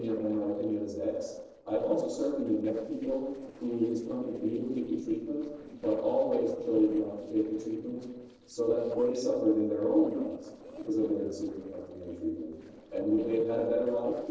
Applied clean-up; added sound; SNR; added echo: neural separator model SepFormer DNS4.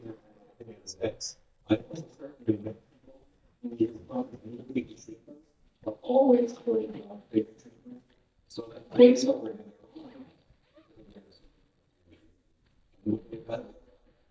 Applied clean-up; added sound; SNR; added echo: neural mask model DeepFilterNet 3.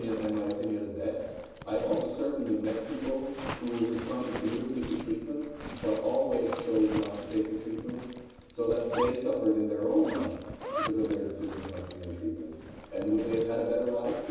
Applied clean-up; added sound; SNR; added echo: none; Zipper (clothing); 11 dB; reverberation time 1.1 s.